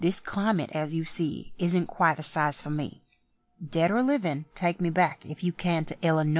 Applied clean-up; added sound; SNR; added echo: none; none; none; none.